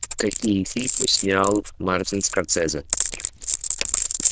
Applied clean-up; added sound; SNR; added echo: neural diffusion model UNIVERSE++.